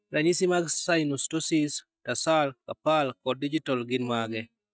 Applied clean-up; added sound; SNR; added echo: neural mask model DeepFilterNet 3.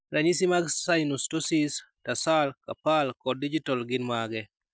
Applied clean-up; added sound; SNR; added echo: none; none; none; none.